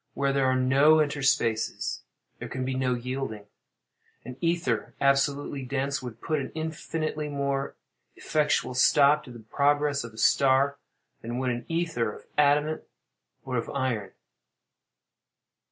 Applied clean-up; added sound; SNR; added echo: none; none; none; none.